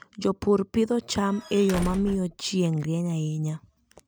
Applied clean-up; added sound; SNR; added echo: none; Squeak / Slam / Wood; 11 dB; none.